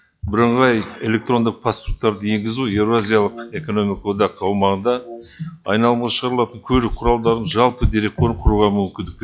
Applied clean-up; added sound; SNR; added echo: classical method log-MMSE.